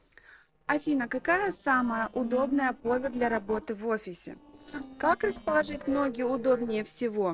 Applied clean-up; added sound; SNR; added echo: neural separator model SepFormer DNS4.